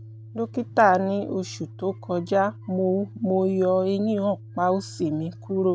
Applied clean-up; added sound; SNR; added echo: none; Organ; 18 dB; none.